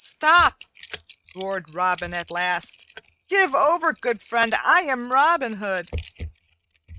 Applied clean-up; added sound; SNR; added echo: neural mask model RNNoise.